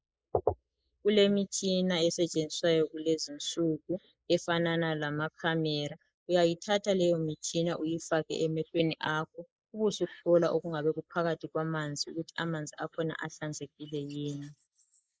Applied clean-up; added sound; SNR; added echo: neural mask model Resemble Enhance denoiser.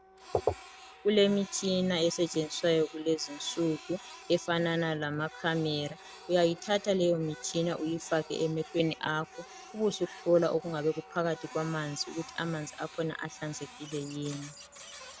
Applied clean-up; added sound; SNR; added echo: none; Printer; 18 dB; none.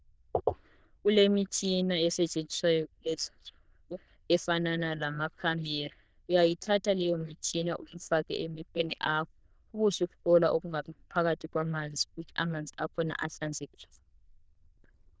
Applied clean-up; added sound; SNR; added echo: neural diffusion model UNIVERSE++.